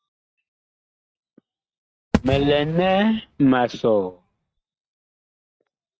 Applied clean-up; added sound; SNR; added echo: neural mask model RNNoise.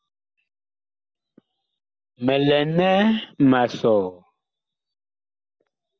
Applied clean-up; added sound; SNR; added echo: none; none; none; none.